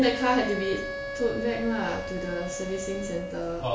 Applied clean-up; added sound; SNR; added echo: none; Wind instrument, woodwind instrument; 7 dB; none.